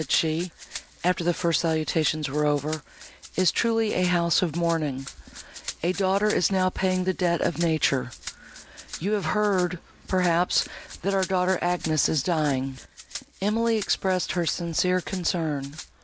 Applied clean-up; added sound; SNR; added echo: none; Rattle (instrument); 16 dB; none.